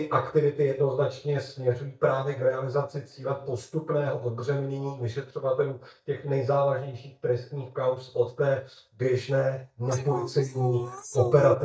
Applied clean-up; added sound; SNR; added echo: neural mask model DeepFilterNet 3.